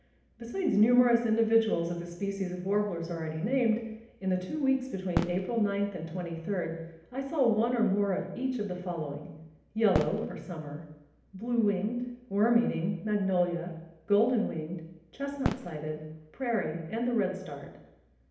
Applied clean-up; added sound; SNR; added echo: none; Fireworks; 10 dB; reverberation time 0.8 s.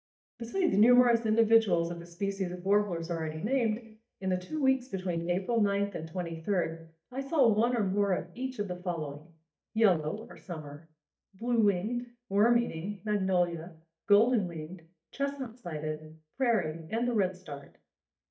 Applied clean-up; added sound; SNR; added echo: neural mask model DeepFilterNet 3.